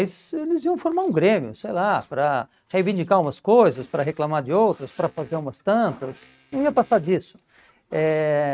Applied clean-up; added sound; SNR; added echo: neural mask model RNNoise.